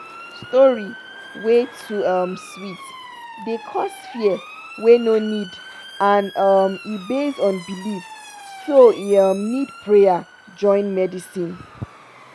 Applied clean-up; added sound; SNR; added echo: none; Motor vehicle (road) / Siren; 19 dB; none.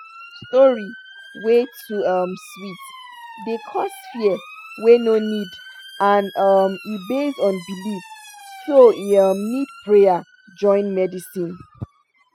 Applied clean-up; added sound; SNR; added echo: classical method spectral subtraction.